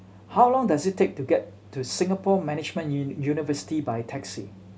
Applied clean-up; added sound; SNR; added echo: none; none; none; none.